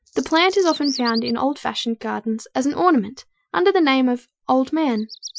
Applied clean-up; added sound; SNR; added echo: classical method Wiener filter.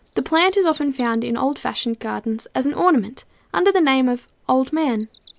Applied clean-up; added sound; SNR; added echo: none; Bird vocalization, bird call, bird song; 17 dB; none.